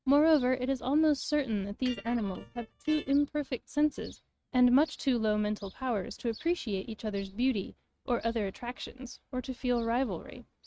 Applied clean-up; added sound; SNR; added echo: neural mask model RNNoise.